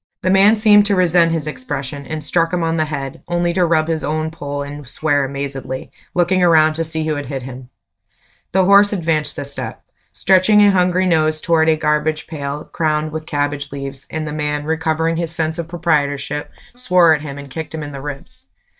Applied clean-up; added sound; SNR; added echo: neural mask model DeepFilterNet 3.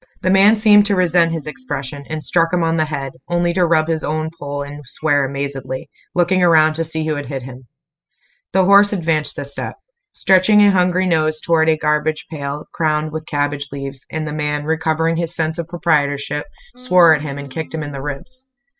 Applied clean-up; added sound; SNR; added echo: classical method spectral subtraction.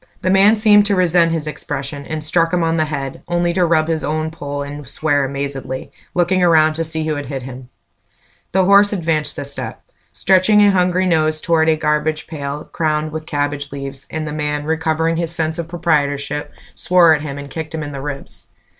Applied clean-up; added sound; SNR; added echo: none; none; none; none.